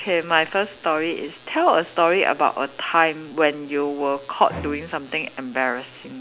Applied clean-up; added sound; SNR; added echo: none; Bowed string instrument; 17 dB; none.